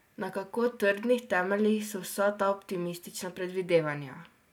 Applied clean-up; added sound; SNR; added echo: none; none; none; none.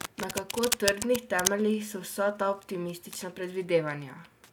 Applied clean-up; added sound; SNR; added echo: none; Domestic sounds, home sounds; 8 dB; none.